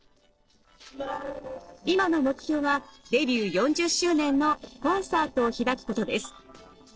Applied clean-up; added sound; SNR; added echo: neural separator model SepFormer DNS4.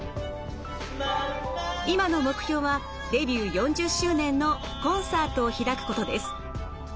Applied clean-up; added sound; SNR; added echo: none; none; none; none.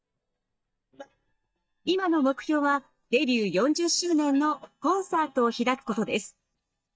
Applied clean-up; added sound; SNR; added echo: neural mask model DeepFilterNet 3.